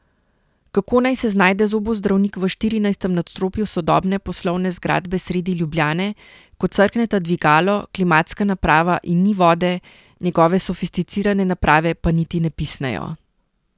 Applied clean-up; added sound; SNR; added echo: none; none; none; none.